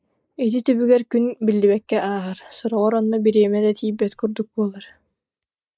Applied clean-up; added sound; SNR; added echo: neural mask model Resemble Enhance denoiser.